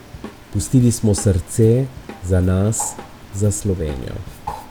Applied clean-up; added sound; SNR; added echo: none; Drum kit + Bird; 16 dB; none.